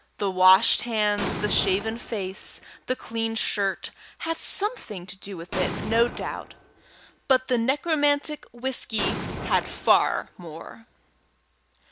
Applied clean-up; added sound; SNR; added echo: none; Explosion; 8 dB; none.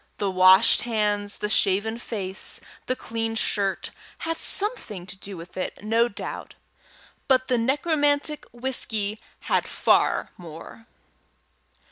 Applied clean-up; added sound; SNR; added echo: none; none; none; none.